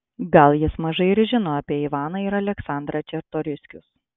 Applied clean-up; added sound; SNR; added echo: none; none; none; none.